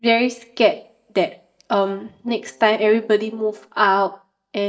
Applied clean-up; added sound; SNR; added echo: neural mask model DeepFilterNet 3.